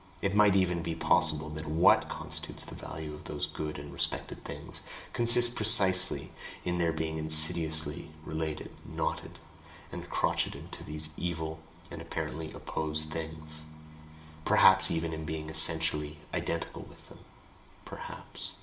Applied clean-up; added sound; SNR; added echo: none; Bass guitar; 19 dB; reverberation time 1.2 s.